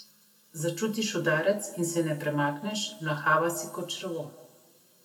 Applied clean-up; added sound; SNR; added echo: none; none; none; reverberation time 1.5 s.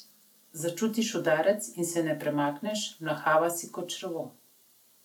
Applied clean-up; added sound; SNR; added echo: none; none; none; none.